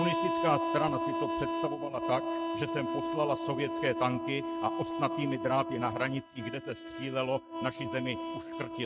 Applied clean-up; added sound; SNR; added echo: neural mask model RNNoise.